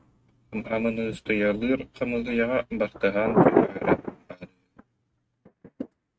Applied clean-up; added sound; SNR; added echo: neural mask model RNNoise.